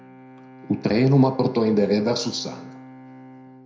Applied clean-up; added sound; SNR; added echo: none; Bowed string instrument; 19 dB; reverberation time 0.5 s.